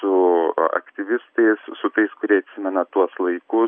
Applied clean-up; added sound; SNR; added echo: none; none; none; none.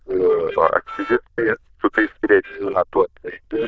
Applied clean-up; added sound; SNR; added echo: neural diffusion model UNIVERSE++.